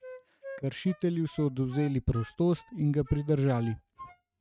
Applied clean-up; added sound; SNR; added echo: neural mask model RNNoise.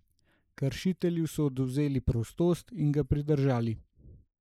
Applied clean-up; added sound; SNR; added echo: neural mask model Resemble Enhance denoiser.